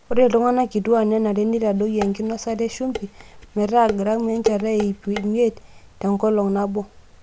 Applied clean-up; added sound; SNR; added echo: none; Dishes, pots, and pans; 11 dB; none.